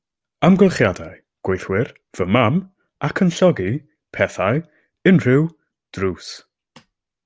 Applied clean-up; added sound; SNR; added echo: none; none; none; none.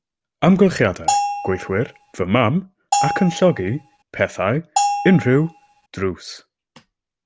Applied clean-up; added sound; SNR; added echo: none; Bell; 3 dB; none.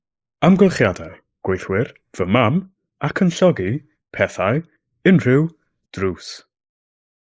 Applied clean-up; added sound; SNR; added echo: neural mask model Resemble Enhance denoiser.